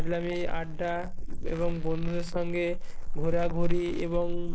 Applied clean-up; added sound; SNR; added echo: neural mask model Resemble Enhance denoiser.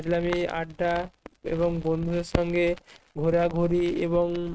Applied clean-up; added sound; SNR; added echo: neural mask model RNNoise.